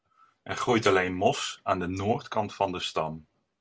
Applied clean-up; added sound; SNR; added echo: none; none; none; none.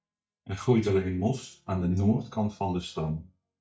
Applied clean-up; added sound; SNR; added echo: neural mask model DeepFilterNet 3.